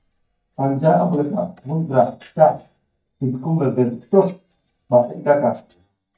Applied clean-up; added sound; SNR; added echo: neural mask model DeepFilterNet 3.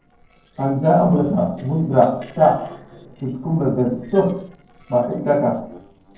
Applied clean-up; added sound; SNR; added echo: neural separator model SepFormer DNS4.